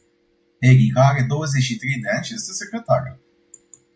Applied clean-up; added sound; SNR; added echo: none; none; none; none.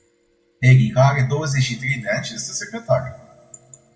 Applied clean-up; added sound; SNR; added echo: none; none; none; reverberation time 1.0 s.